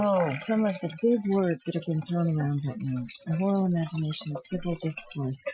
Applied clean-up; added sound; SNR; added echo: classical method Wiener filter.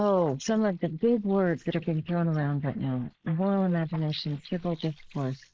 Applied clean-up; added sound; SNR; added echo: neural mask model Resemble Enhance denoiser.